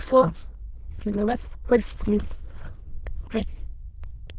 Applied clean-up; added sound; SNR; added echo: neural diffusion model UNIVERSE++.